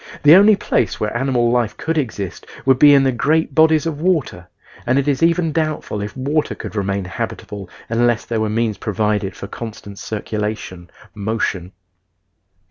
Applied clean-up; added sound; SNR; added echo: none; none; none; none.